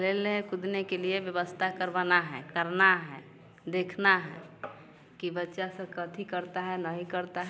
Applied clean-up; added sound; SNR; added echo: none; none; none; none.